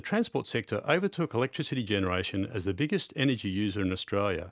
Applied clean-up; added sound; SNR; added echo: none; none; none; none.